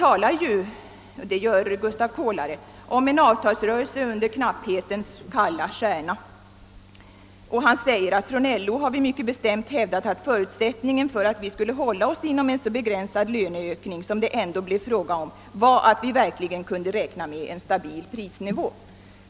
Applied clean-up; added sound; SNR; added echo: none; none; none; none.